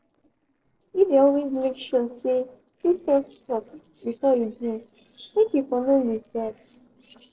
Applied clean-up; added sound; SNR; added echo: neural separator model SepFormer DNS4.